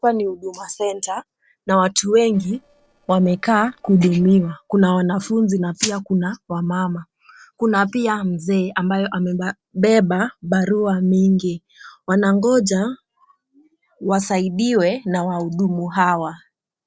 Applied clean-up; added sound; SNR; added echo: neural separator model SepFormer DNS4.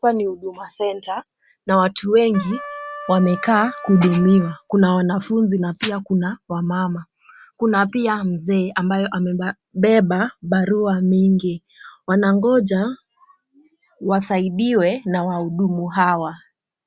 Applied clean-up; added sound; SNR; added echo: none; Trumpet; 15 dB; none.